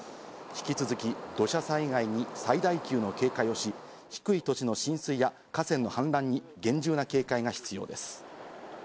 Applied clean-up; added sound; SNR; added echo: none; none; none; none.